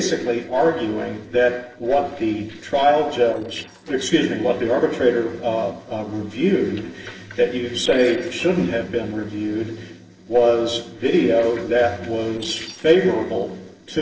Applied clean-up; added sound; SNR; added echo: neural separator model SepFormer DNS4.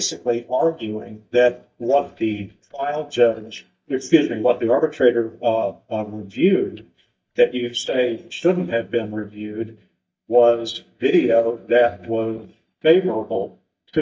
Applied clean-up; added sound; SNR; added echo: neural mask model DeepFilterNet 3.